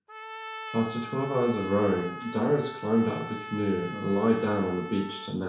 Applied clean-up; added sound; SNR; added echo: none; Trumpet; 12 dB; reverberation time 0.6 s.